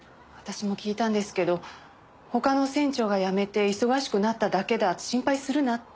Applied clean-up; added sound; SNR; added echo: none; none; none; none.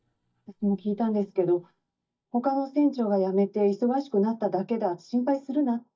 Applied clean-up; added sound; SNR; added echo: neural mask model DeepFilterNet 3.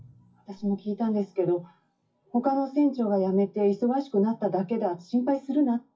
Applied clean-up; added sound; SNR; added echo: classical method WPE with log-MMSE.